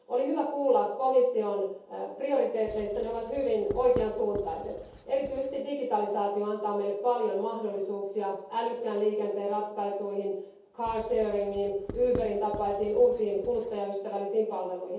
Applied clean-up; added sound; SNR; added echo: none; Writing; 15 dB; reverberation time 0.7 s.